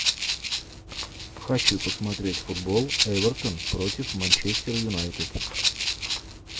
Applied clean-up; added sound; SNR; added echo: none; Rattle (instrument); -1 dB; none.